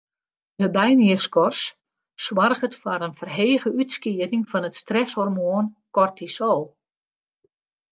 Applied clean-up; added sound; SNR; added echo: none; none; none; none.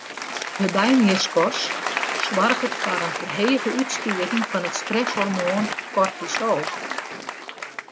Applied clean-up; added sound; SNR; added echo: none; Applause; 4 dB; none.